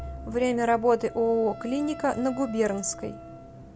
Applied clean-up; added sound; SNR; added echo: none; Wind instrument, woodwind instrument + Musical instrument; 14 dB; none.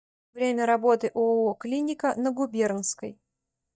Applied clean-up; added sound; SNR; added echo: neural mask model DeepFilterNet 3.